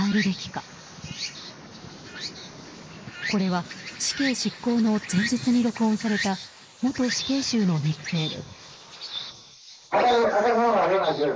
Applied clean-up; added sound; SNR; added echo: neural mask model Resemble Enhance denoiser.